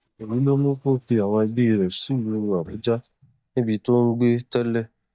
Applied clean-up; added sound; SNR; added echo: neural mask model DeepFilterNet 3.